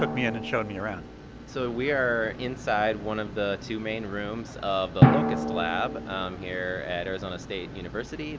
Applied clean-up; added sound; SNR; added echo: none; Drum; 1 dB; none.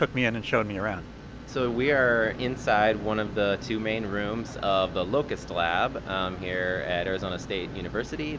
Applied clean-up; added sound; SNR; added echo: none; none; none; none.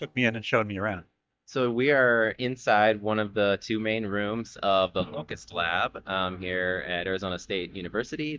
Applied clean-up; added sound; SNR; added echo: neural mask model DeepFilterNet 3.